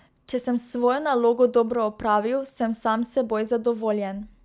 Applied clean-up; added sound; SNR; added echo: none; none; none; none.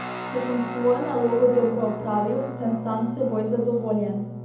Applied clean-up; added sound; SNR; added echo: none; Guitar; 10 dB; reverberation time 0.8 s.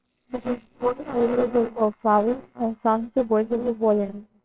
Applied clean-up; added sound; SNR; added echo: neural separator model SepFormer WHAMR!.